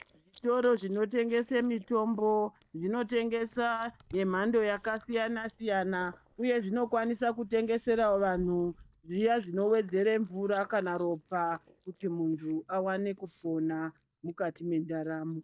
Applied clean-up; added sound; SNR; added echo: neural mask model DeepFilterNet 3.